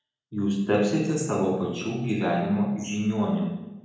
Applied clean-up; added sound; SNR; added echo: none; none; none; reverberation time 0.9 s.